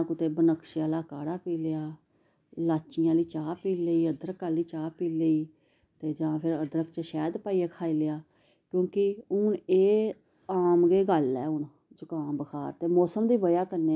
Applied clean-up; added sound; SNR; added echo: none; none; none; none.